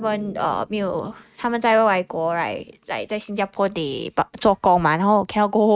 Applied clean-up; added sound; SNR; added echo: neural mask model RNNoise.